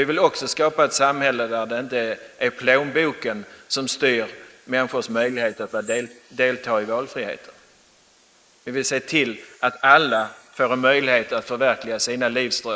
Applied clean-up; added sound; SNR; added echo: neural mask model Resemble Enhance denoiser.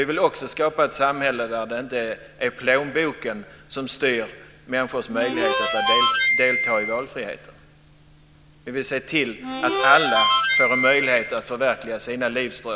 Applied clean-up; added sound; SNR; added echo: none; Harmonica; -2 dB; none.